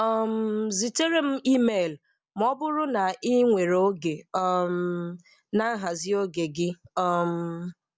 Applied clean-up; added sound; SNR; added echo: none; none; none; none.